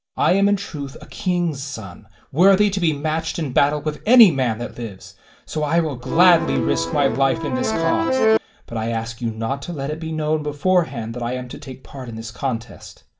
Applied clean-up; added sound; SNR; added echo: none; Accordion; 1 dB; reverberation time 0.3 s.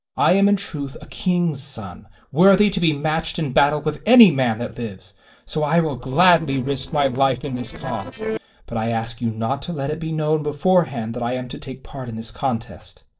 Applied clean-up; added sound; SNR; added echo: neural separator model SepFormer DNS4.